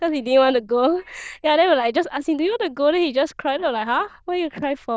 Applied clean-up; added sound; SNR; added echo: neural diffusion model UNIVERSE++.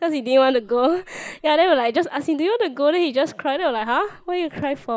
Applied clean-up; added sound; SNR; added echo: neural mask model Resemble Enhance denoiser.